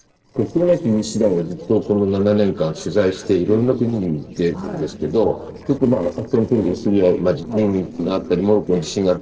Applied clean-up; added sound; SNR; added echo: neural separator model SepFormer DNS4.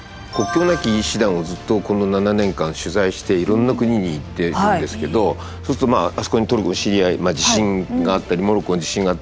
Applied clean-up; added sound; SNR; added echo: none; none; none; none.